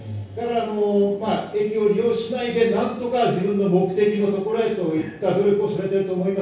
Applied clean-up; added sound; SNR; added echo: none; none; none; reverberation time 0.6 s.